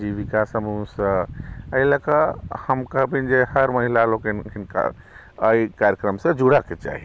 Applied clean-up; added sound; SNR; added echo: none; none; none; none.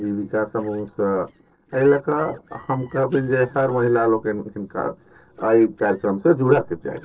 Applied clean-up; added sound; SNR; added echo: neural separator model SepFormer DNS4.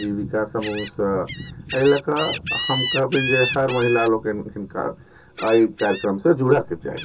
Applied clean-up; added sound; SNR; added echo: none; Gull, seagull; 8 dB; reverberation time 0.2 s.